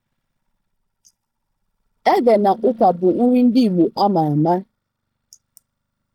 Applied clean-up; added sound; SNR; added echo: neural mask model DeepFilterNet 3.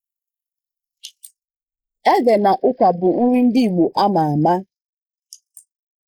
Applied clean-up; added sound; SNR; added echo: neural mask model Resemble Enhance denoiser.